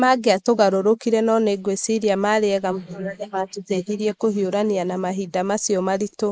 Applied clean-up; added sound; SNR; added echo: neural mask model Resemble Enhance denoiser.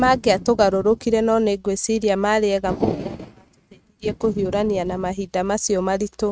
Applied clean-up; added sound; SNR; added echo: neural mask model RNNoise.